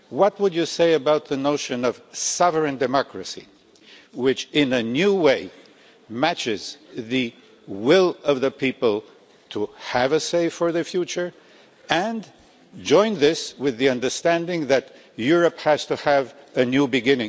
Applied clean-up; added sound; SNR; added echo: none; none; none; none.